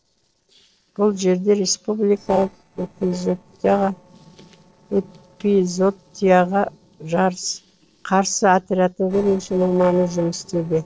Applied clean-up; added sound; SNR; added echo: neural separator model SepFormer DNS4.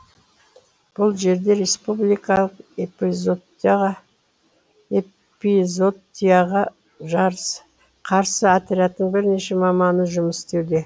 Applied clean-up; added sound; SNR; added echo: none; none; none; none.